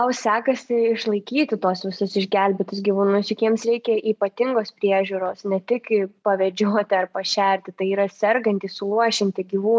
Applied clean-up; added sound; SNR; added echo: none; none; none; none.